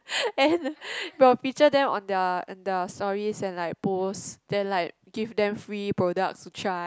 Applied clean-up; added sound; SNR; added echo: none; none; none; none.